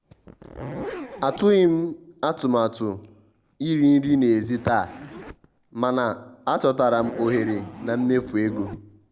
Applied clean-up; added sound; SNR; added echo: none; Zipper (clothing); 16 dB; none.